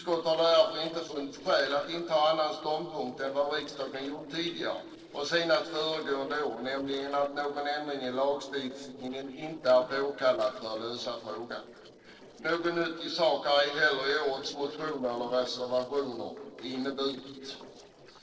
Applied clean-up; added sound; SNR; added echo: neural separator model SepFormer DNS4.